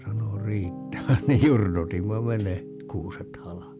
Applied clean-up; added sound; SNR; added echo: none; Piano; 11 dB; none.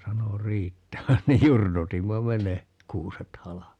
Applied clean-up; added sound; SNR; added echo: none; none; none; none.